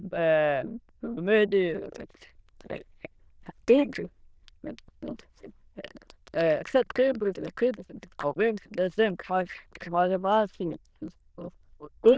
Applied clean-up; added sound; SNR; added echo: neural diffusion model UNIVERSE++.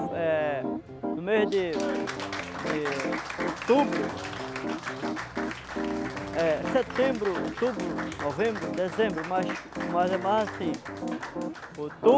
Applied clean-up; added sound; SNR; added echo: none; Piano + Applause; 3 dB; none.